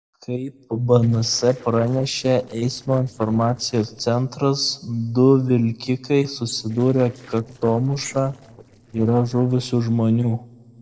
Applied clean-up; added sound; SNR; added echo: neural separator model SepFormer DNS4.